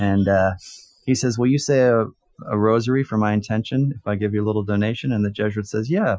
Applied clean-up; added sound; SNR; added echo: classical method Wiener filter.